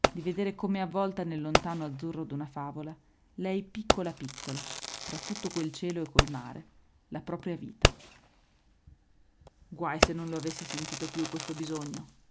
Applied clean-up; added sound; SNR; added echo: none; Fireworks; -2 dB; none.